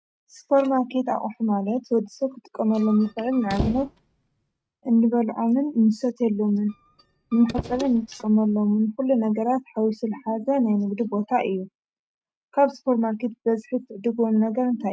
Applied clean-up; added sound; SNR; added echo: neural mask model RNNoise.